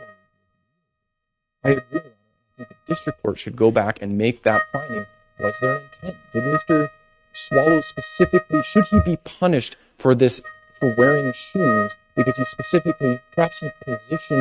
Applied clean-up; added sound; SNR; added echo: neural mask model RNNoise.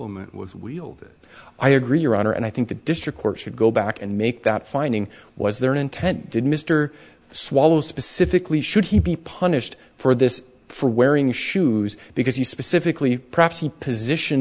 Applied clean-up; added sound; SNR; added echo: none; none; none; none.